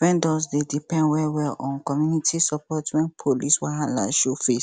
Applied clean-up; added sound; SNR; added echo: none; none; none; none.